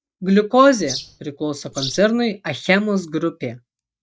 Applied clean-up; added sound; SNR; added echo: neural mask model DeepFilterNet 3.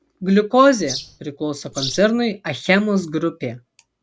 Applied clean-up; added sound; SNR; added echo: none; Bird vocalization, bird call, bird song; 12 dB; none.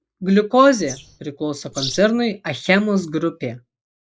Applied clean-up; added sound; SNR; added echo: neural mask model Resemble Enhance denoiser.